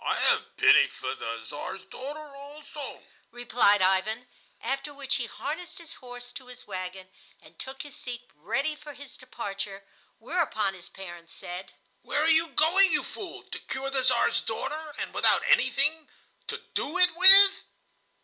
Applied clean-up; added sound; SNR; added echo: none; none; none; none.